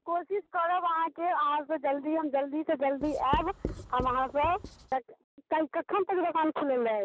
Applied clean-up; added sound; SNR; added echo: none; Writing; 9 dB; none.